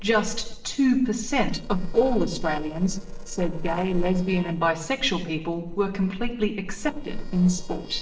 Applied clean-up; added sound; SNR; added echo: neural separator model SepFormer DNS4.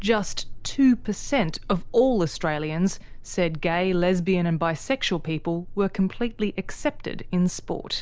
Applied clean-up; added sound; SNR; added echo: none; none; none; none.